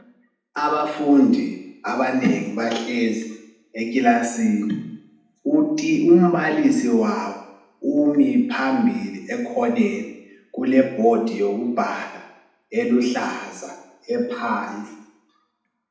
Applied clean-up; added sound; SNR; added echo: none; none; none; reverberation time 0.8 s.